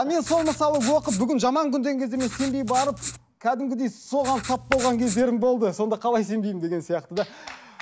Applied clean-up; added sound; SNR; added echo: none; Writing + Tap / Hammer; 12 dB; none.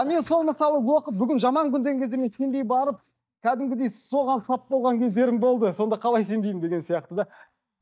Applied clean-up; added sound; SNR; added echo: neural mask model DeepFilterNet 3.